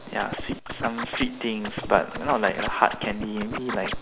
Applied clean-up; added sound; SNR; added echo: none; Scratching (performance technique); 6 dB; none.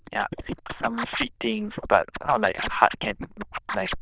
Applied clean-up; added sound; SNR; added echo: neural diffusion model UNIVERSE++.